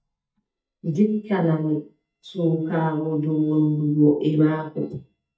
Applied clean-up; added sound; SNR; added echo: neural mask model DeepFilterNet 3.